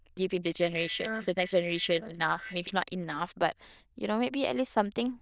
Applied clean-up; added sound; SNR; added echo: neural diffusion model UNIVERSE++.